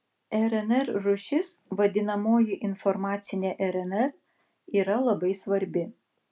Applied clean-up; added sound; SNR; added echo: none; none; none; none.